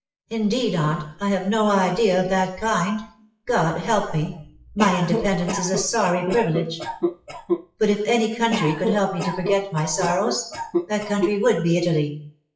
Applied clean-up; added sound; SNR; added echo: classical method WPE with log-MMSE.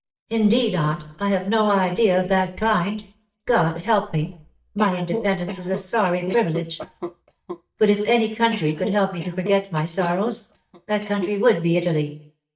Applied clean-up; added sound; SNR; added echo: neural mask model DeepFilterNet 3.